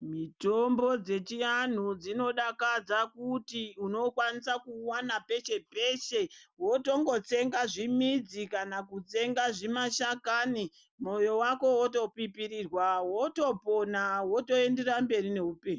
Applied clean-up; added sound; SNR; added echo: none; none; none; none.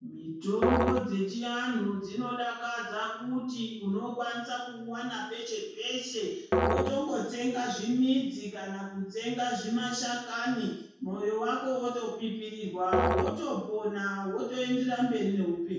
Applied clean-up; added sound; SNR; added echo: none; Musical instrument; 2 dB; reverberation time 0.6 s.